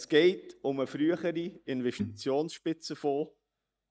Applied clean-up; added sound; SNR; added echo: neural mask model DeepFilterNet 3.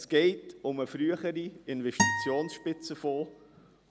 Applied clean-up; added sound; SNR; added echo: none; Acoustic guitar; 1 dB; none.